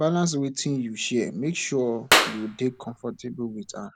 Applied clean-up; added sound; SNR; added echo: none; Clapping; -1 dB; none.